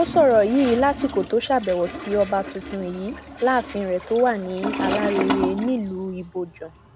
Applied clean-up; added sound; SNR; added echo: none; Toilet flush; 8 dB; none.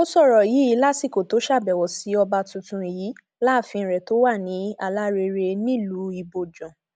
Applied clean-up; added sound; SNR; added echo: none; none; none; none.